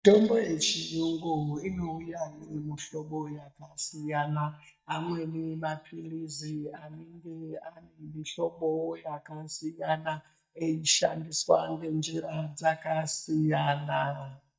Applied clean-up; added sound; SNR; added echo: neural mask model DeepFilterNet 3.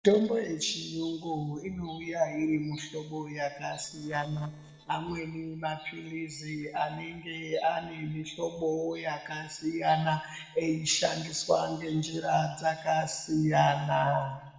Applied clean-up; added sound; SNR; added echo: neural separator model SepFormer DNS4.